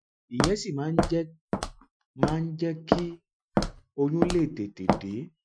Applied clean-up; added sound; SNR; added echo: classical method Wiener filter.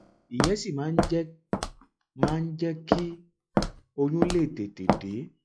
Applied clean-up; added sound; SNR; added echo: classical method log-MMSE.